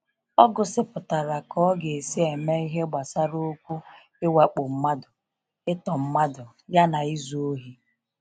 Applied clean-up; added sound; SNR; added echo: none; none; none; none.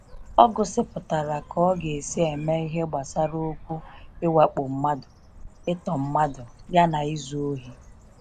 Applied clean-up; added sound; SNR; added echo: none; Bird; 19 dB; none.